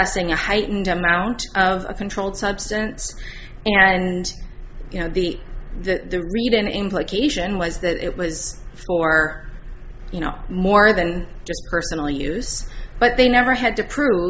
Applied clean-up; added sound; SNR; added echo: none; none; none; none.